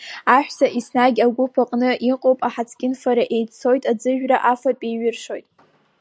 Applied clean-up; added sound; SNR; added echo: none; none; none; none.